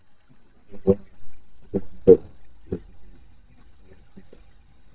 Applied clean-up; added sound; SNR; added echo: neural mask model DeepFilterNet 3.